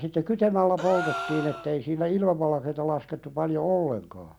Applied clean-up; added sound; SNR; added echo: none; Gasp; 10 dB; none.